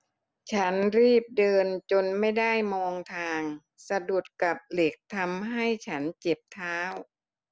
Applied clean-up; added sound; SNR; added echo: none; none; none; none.